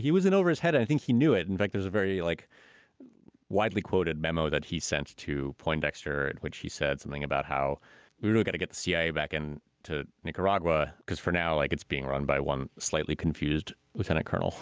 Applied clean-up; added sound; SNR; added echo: none; none; none; none.